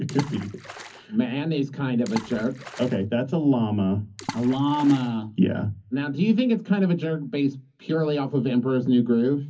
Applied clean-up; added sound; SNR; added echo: none; Water / Splash, splatter; 14 dB; reverberation time 0.4 s.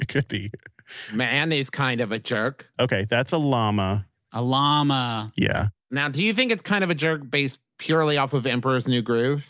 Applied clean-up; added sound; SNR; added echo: none; none; none; none.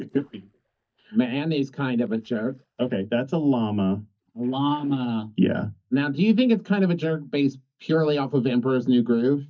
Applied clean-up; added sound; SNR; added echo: neural mask model DeepFilterNet 3.